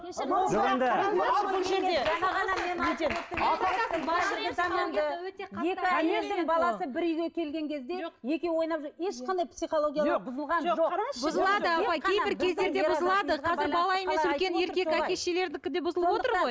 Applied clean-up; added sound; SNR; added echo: none; none; none; none.